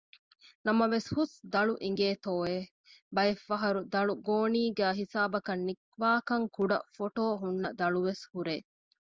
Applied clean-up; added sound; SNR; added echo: none; none; none; none.